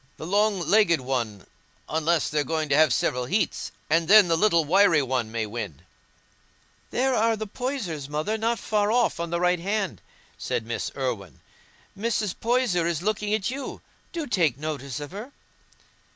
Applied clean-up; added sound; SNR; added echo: none; none; none; none.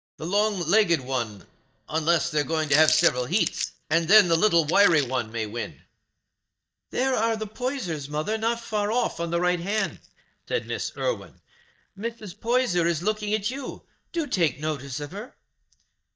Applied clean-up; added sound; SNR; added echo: neural mask model DeepFilterNet 3.